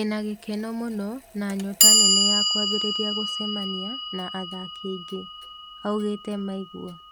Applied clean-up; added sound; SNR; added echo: none; Clock; -5 dB; none.